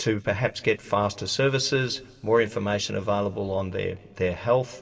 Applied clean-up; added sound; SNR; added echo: none; none; none; reverberation time 2.8 s.